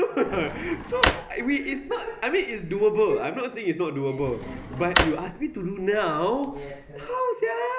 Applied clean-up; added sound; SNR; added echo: none; Drawer open or close; 5 dB; none.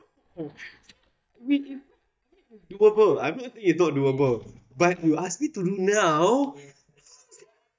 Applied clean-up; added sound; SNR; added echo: neural mask model DeepFilterNet 3.